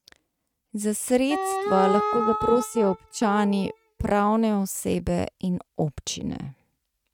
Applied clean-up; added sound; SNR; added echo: neural mask model RNNoise.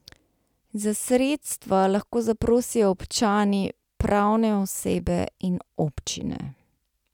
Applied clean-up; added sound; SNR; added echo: none; none; none; none.